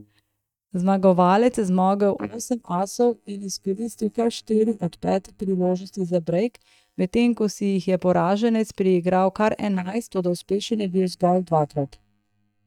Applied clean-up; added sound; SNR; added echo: neural mask model DeepFilterNet 3.